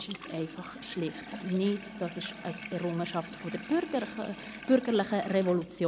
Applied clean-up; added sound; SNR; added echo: none; Sink (filling or washing) / Water tap, faucet; 13 dB; none.